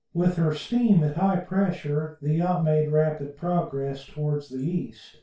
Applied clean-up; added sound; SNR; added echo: none; none; none; reverberation time 0.2 s.